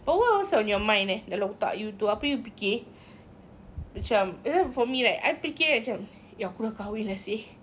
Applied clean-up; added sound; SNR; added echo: none; none; none; none.